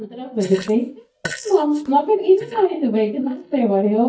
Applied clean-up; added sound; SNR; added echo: neural mask model DeepFilterNet 3.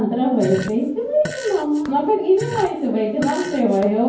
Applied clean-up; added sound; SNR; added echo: none; Fart; 14 dB; reverberation time 0.9 s.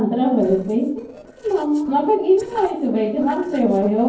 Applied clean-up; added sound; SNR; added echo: neural separator model SepFormer DNS4.